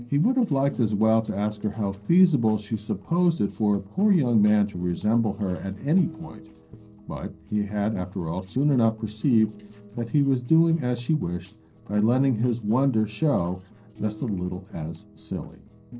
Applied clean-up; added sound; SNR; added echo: neural separator model SepFormer DNS4.